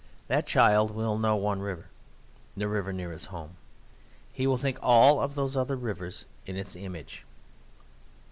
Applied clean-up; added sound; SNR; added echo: none; none; none; none.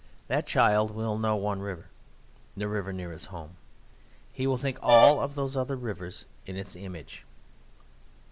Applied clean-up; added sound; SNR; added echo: none; Brass instrument; -2 dB; none.